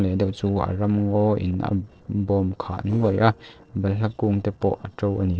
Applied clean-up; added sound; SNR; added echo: neural separator model SepFormer DNS4.